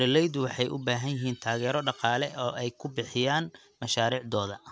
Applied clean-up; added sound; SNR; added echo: none; none; none; none.